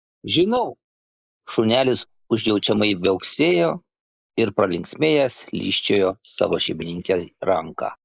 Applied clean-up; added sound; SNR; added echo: neural mask model Resemble Enhance denoiser.